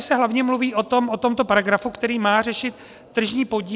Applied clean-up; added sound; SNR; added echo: none; none; none; none.